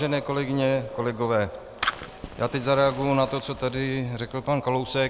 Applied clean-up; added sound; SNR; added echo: none; Fire; 14 dB; none.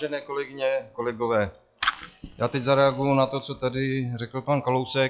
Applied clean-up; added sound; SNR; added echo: classical method log-MMSE.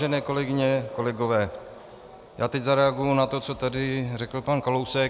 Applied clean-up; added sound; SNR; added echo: none; none; none; none.